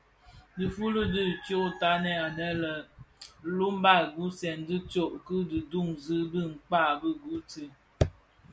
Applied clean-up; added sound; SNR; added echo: none; none; none; none.